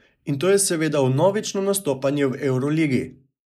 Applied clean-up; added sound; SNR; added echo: neural mask model Resemble Enhance denoiser.